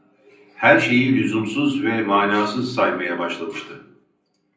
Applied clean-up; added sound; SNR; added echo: none; none; none; reverberation time 0.6 s.